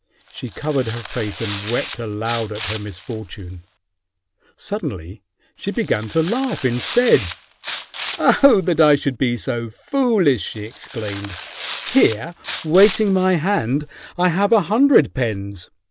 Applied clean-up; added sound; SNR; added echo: none; Tearing; 13 dB; none.